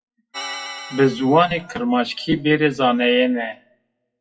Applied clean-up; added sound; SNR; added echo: classical method WPE with log-MMSE.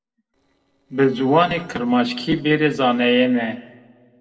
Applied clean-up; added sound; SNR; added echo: neural separator model SepFormer DNS4.